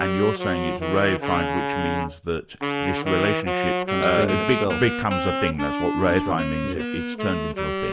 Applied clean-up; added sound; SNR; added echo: none; Wind instrument, woodwind instrument; 1 dB; none.